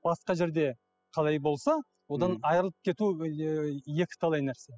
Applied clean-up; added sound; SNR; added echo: classical method spectral subtraction.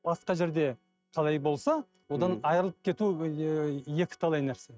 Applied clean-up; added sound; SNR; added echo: neural mask model RNNoise.